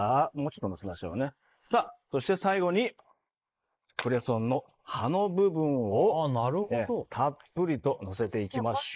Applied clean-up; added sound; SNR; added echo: neural mask model Resemble Enhance denoiser.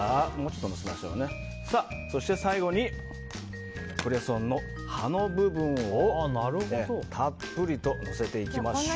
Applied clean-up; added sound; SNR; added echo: none; none; none; none.